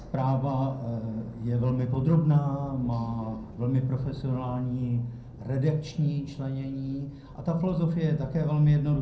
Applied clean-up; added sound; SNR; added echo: none; Thunder; 18 dB; reverberation time 0.5 s.